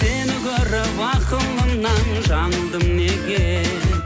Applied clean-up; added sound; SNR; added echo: none; none; none; none.